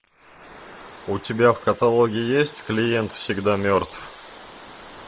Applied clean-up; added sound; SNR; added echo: neural mask model Resemble Enhance denoiser.